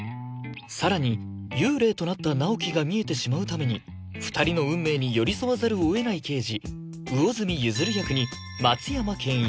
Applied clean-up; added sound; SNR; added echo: none; none; none; none.